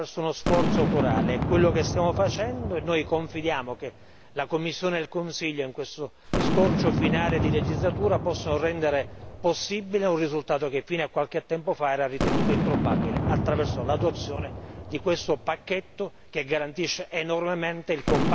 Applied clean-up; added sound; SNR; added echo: none; Boom; 2 dB; none.